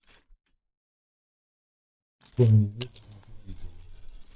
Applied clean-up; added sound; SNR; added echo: neural mask model DeepFilterNet 3.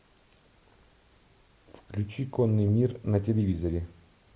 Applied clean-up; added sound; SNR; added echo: none; none; none; none.